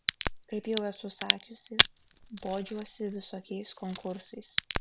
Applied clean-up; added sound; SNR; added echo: none; Crack; -4 dB; none.